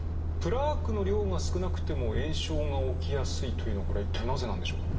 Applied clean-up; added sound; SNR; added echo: none; Truck; -4 dB; reverberation time 2.5 s.